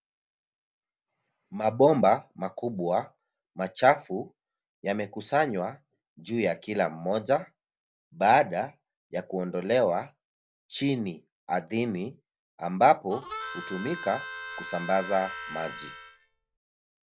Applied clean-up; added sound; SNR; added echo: none; Harmonica; 10 dB; none.